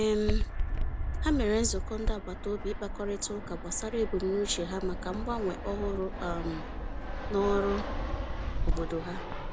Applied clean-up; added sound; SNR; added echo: none; Fixed-wing aircraft, airplane; 0 dB; none.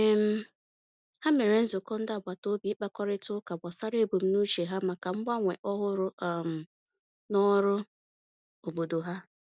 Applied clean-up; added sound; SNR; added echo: none; none; none; none.